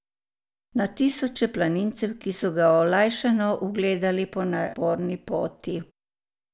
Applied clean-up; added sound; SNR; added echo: none; none; none; none.